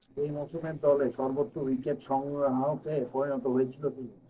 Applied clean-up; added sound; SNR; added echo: neural separator model SepFormer DNS4.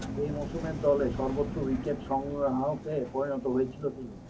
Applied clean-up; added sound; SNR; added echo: none; Engine; 8 dB; reverberation time 0.3 s.